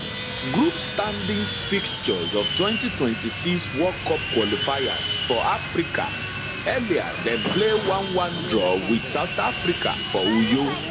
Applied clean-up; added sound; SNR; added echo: none; Sawing; 3 dB; none.